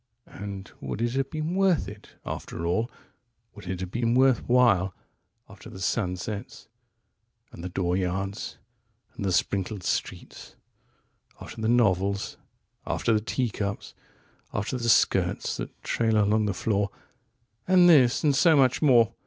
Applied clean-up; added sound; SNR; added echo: none; none; none; none.